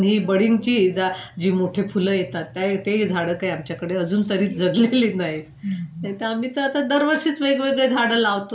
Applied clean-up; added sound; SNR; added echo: none; none; none; none.